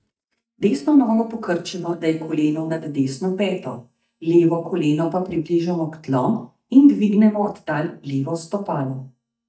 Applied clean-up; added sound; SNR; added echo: neural mask model DeepFilterNet 3.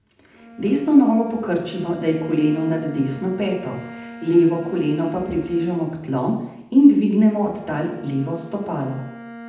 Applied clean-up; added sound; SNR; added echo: none; Bowed string instrument; 18 dB; reverberation time 0.8 s.